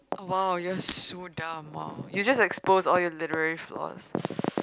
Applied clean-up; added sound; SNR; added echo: none; Shatter; 15 dB; none.